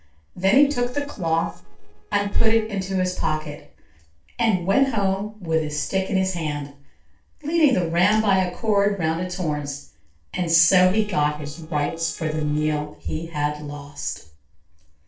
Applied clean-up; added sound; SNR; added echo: neural separator model SepFormer DNS4.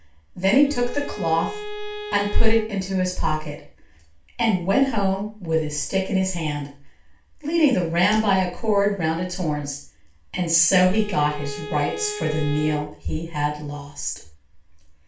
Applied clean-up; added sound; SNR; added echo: none; Bowed string instrument; 13 dB; reverberation time 0.3 s.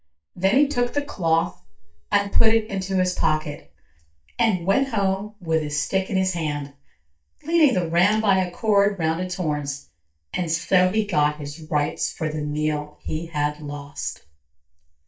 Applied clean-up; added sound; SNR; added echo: neural mask model DeepFilterNet 3.